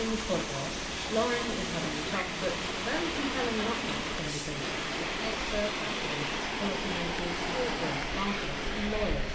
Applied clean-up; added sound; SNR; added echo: none; Subway, metro, underground; -2 dB; reverberation time 2.4 s.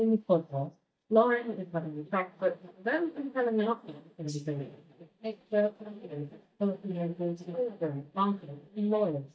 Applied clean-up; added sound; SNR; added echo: neural mask model DeepFilterNet 3.